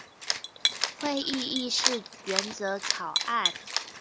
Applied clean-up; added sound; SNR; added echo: none; Cat; -1 dB; none.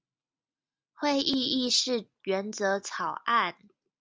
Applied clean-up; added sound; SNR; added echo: none; none; none; none.